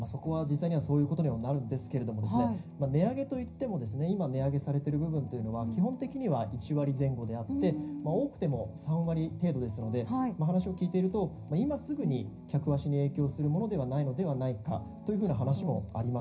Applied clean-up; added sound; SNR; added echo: none; none; none; reverberation time 0.4 s.